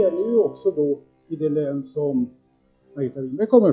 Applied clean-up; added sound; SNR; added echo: classical method log-MMSE.